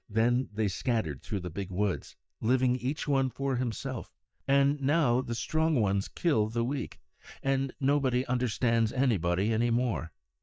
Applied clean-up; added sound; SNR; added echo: neural mask model DeepFilterNet 3.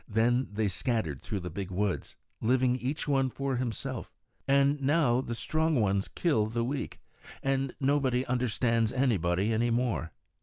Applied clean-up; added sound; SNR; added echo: none; none; none; none.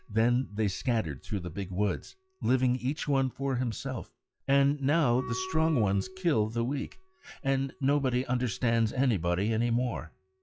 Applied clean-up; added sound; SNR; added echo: classical method log-MMSE.